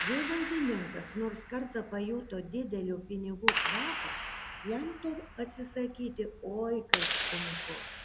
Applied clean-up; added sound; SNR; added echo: none; Clapping; 0 dB; none.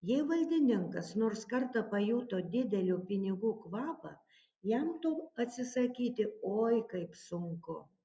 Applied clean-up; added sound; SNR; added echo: none; none; none; none.